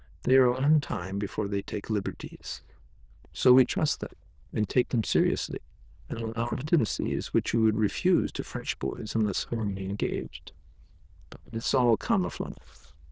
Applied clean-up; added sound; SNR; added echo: neural diffusion model UNIVERSE++.